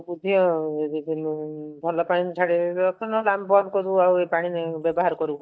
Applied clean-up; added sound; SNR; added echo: neural mask model DeepFilterNet 3.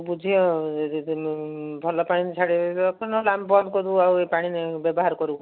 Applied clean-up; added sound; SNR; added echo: none; none; none; none.